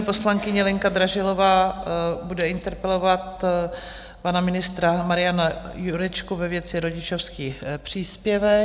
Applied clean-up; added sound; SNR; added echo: none; none; none; none.